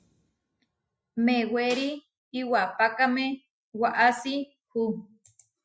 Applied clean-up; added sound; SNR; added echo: classical method Wiener filter.